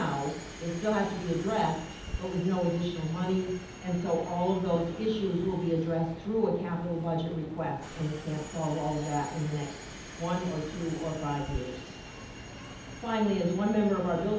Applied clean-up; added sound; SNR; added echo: none; Subway, metro, underground; 12 dB; reverberation time 0.8 s.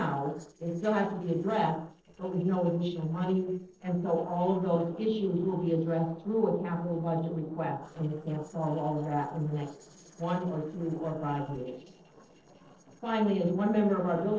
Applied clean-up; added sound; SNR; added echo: neural separator model SepFormer DNS4.